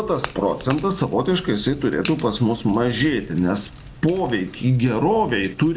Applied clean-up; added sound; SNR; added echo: none; Crack / Crackle; 17 dB; none.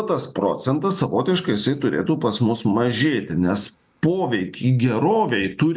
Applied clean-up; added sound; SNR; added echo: none; none; none; none.